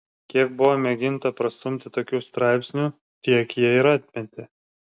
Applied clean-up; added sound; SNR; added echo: none; none; none; none.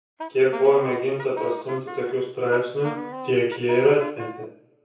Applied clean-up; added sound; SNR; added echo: none; Wind instrument, woodwind instrument; 13 dB; reverberation time 0.6 s.